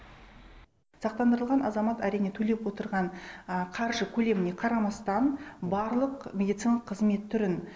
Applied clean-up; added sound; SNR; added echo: none; none; none; none.